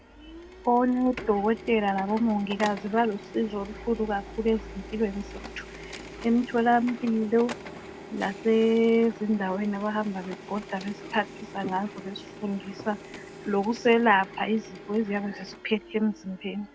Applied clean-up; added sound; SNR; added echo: none; Printer; 15 dB; none.